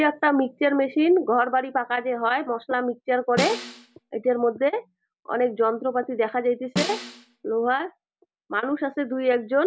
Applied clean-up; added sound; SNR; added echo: none; Snare drum; 8 dB; none.